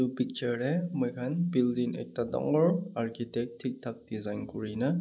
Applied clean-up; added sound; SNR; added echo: none; none; none; none.